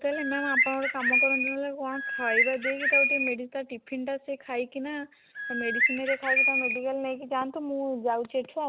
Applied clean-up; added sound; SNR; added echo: none; Bird; -4 dB; none.